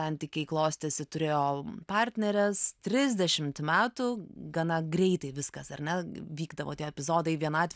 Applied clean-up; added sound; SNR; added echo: none; none; none; none.